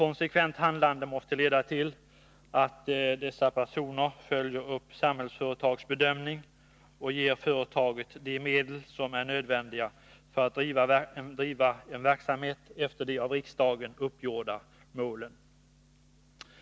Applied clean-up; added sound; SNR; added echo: none; none; none; none.